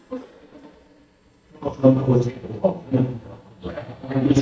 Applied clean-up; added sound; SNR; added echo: neural mask model DeepFilterNet 3.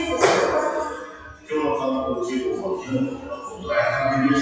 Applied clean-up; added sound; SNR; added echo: classical method WPE with log-MMSE.